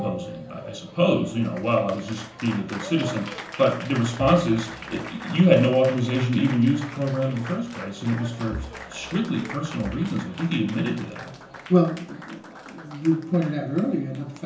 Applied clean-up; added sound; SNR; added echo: none; Applause; 15 dB; reverberation time 0.6 s.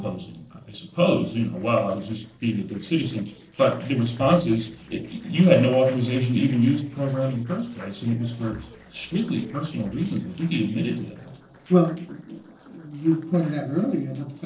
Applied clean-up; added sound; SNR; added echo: neural separator model SepFormer DNS4.